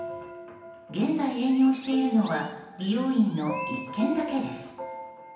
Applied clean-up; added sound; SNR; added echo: none; Chirp, tweet; 19 dB; reverberation time 0.9 s.